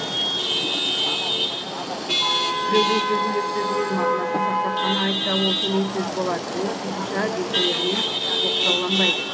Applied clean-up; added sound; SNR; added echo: none; Chatter / Traffic noise, roadway noise / Vehicle horn, car horn, honking / Engine; -5 dB; none.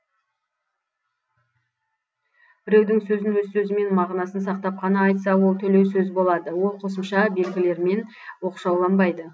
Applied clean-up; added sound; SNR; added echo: none; none; none; none.